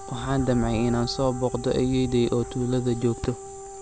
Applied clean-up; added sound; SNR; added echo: none; Wind instrument, woodwind instrument; 14 dB; none.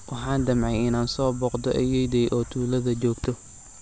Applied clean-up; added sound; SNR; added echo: none; none; none; none.